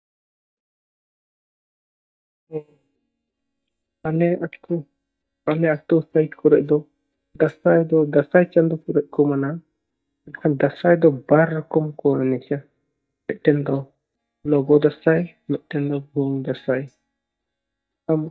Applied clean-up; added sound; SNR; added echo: neural mask model DeepFilterNet 3.